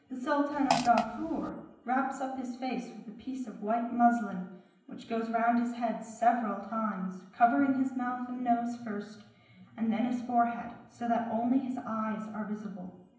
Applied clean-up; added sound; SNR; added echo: none; Fart; 3 dB; reverberation time 0.8 s.